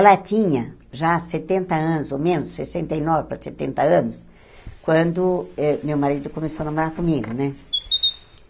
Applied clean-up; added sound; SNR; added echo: none; Chirp, tweet; 3 dB; none.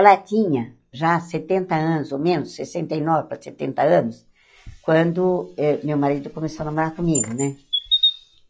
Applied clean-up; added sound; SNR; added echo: classical method log-MMSE.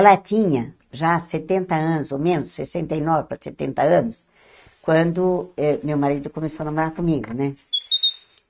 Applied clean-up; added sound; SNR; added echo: neural mask model RNNoise.